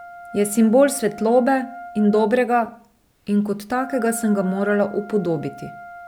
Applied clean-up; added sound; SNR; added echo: none; Wind instrument, woodwind instrument; 18 dB; none.